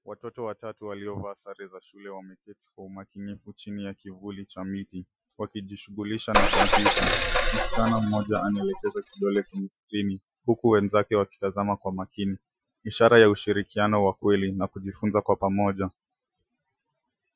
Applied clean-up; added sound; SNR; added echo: classical method Wiener filter.